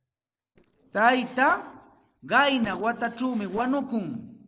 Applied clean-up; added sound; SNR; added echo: neural separator model SepFormer DNS4.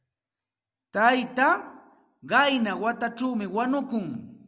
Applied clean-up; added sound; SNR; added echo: none; none; none; none.